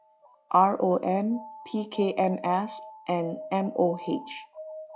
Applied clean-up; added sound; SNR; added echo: classical method log-MMSE.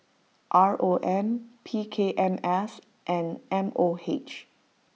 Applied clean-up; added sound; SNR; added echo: none; none; none; none.